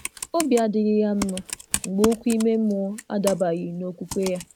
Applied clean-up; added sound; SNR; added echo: none; Computer keyboard; 11 dB; none.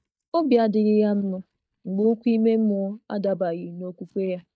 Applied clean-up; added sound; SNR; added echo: neural mask model DeepFilterNet 3.